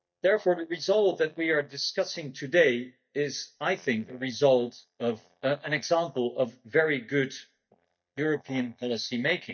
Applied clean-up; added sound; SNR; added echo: neural mask model DeepFilterNet 3.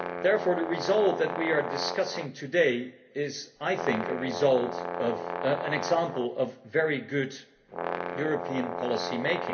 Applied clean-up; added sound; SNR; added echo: none; Brass instrument; 6 dB; reverberation time 0.3 s.